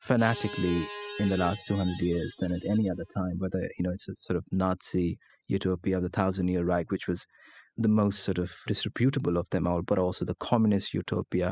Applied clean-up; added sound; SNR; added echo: classical method spectral subtraction.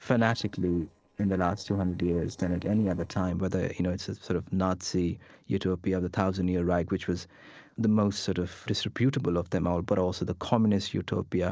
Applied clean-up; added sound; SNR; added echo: neural separator model SepFormer DNS4.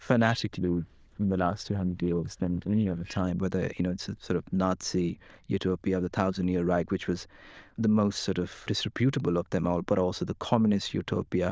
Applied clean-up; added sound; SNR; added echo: neural diffusion model UNIVERSE++.